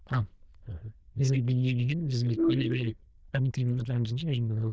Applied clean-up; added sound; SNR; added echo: neural diffusion model UNIVERSE++.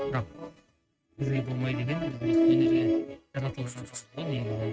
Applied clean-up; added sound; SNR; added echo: neural mask model RNNoise.